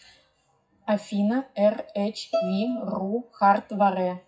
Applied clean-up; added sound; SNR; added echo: classical method WPE with log-MMSE.